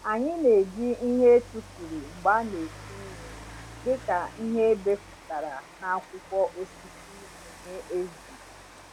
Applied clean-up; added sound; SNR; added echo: none; Rain; 18 dB; none.